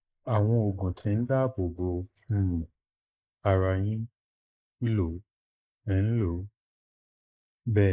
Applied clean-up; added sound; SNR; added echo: neural mask model Resemble Enhance denoiser.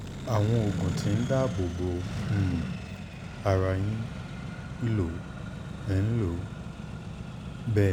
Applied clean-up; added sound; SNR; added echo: none; Accelerating, revving, vroom; 6 dB; none.